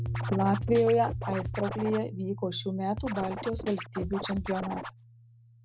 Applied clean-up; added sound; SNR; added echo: none; Piano + Scratching (performance technique); 6 dB; none.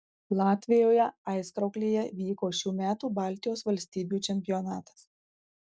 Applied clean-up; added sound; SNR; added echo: none; none; none; none.